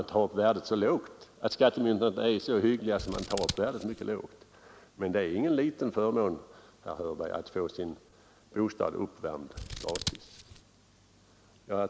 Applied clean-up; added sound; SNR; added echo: none; Scissors; 9 dB; none.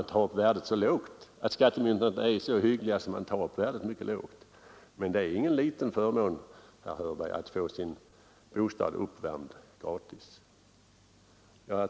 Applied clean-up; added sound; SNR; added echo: none; none; none; none.